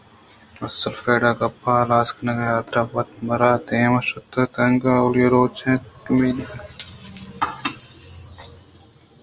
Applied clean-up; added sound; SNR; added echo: none; none; none; none.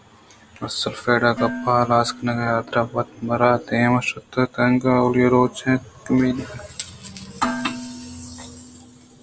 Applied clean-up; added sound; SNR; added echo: none; Dishes, pots, and pans; 15 dB; none.